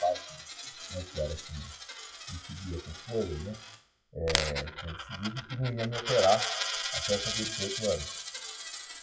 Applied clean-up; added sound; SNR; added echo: classical method WPE with log-MMSE.